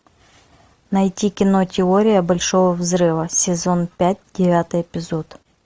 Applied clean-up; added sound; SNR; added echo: none; none; none; none.